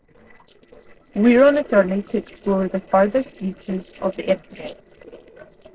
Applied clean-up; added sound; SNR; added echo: neural separator model SepFormer DNS4.